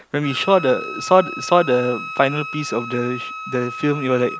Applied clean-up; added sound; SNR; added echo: none; Wind instrument, woodwind instrument; 11 dB; none.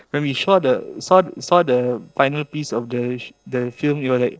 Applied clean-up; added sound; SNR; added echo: neural separator model SepFormer DNS4.